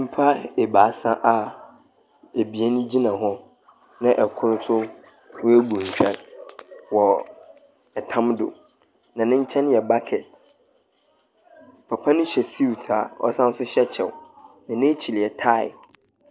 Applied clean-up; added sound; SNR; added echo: none; none; none; none.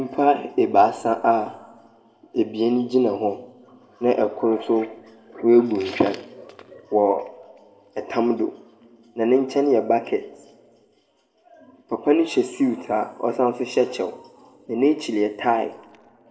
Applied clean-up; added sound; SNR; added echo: none; none; none; reverberation time 0.8 s.